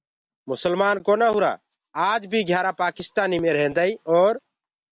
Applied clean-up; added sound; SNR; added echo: none; none; none; none.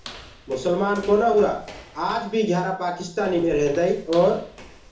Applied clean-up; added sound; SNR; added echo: none; Walk, footsteps; 19 dB; reverberation time 0.7 s.